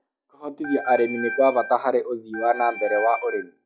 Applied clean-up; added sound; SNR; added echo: classical method log-MMSE.